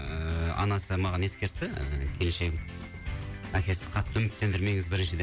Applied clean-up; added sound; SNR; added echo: none; none; none; none.